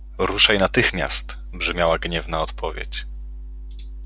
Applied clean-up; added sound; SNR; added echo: none; none; none; none.